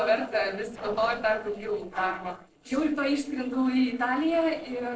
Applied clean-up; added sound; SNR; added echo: neural separator model SepFormer DNS4.